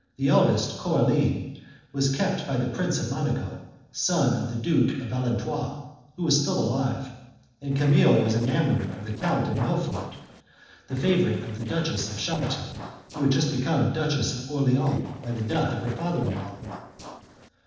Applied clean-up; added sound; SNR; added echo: neural separator model SepFormer DNS4.